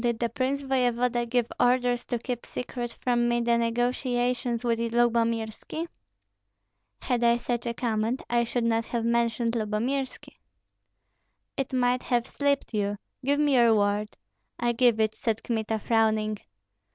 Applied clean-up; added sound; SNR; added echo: none; none; none; none.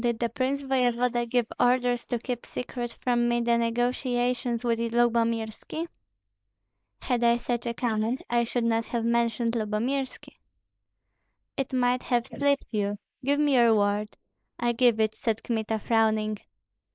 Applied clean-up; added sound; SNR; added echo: neural mask model Resemble Enhance denoiser.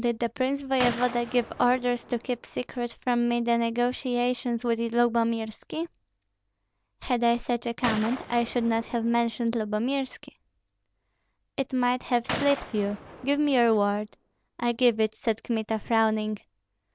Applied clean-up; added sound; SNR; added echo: none; Gunshot, gunfire; 12 dB; none.